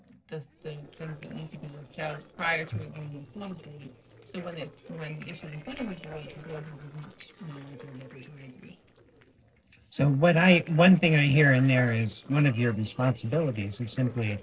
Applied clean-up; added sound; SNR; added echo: neural separator model SepFormer DNS4.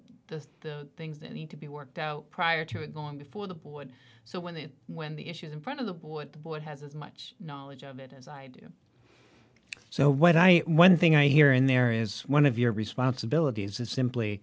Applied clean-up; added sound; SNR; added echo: none; none; none; none.